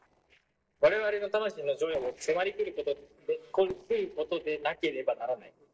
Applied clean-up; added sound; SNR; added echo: neural separator model SepFormer DNS4.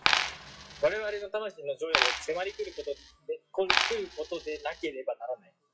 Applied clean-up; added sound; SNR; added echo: classical method WPE with log-MMSE.